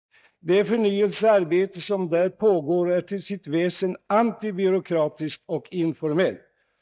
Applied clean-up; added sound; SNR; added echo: neural mask model DeepFilterNet 3.